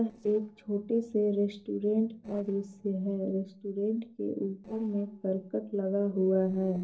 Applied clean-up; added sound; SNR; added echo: neural separator model SepFormer DNS4.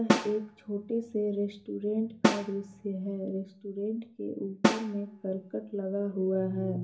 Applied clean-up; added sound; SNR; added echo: none; Snare drum; 1 dB; reverberation time 0.3 s.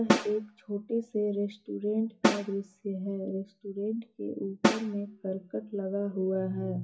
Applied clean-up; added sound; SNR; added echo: classical method WPE with log-MMSE.